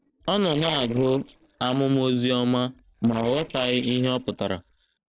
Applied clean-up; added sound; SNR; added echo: neural separator model SepFormer DNS4.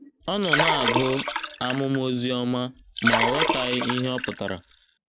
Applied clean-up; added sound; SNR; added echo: none; Liquid; 0 dB; none.